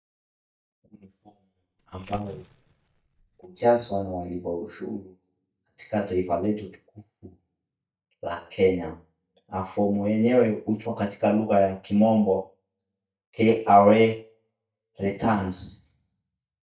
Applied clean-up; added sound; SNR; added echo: neural mask model DeepFilterNet 3.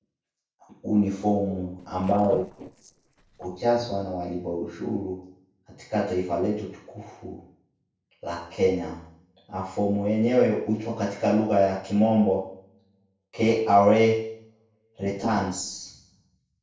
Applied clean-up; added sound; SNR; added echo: neural separator model SepFormer DNS4.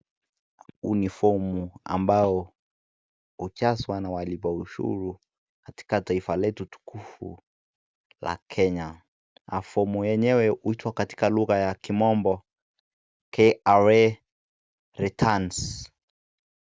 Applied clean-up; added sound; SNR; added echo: none; none; none; none.